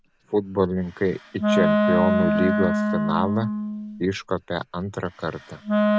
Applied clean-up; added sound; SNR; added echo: none; Wind instrument, woodwind instrument; -2 dB; none.